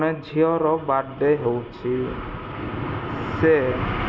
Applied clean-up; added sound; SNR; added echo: none; none; none; none.